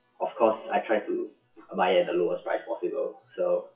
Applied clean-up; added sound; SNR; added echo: classical method WPE with log-MMSE.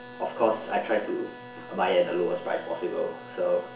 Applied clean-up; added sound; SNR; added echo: none; Wind instrument, woodwind instrument; 16 dB; reverberation time 0.7 s.